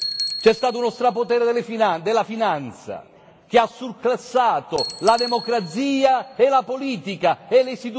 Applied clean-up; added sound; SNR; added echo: none; Bicycle; 14 dB; none.